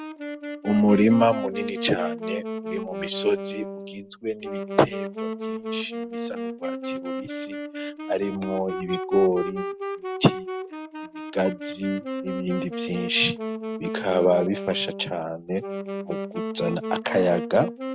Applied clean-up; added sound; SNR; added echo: none; Wind instrument, woodwind instrument; 6 dB; none.